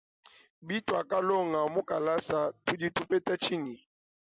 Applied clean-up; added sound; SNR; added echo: none; none; none; none.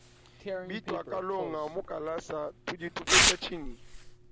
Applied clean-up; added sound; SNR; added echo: none; Tearing; -5 dB; none.